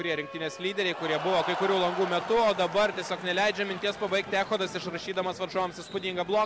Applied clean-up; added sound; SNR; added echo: none; none; none; none.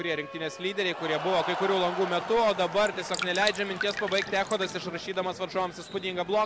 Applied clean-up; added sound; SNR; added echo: none; Drip; 9 dB; none.